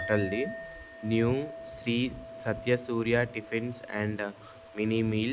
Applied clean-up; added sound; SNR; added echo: none; Chink, clink; 13 dB; none.